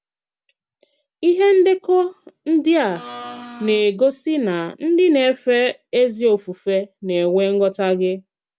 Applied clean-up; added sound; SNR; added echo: none; Domestic sounds, home sounds; 16 dB; none.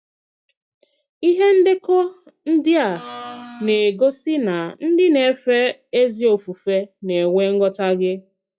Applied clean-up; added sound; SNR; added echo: classical method log-MMSE.